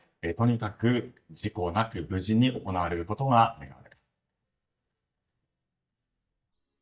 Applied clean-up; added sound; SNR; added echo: neural mask model DeepFilterNet 3.